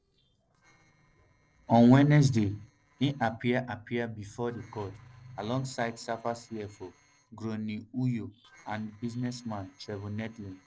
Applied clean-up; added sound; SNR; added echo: neural separator model SepFormer DNS4.